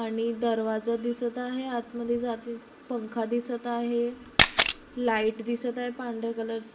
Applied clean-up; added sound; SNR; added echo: none; Camera; -3 dB; reverberation time 0.5 s.